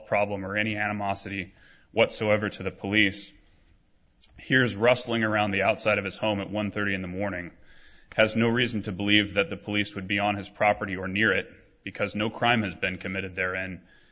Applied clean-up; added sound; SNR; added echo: none; none; none; none.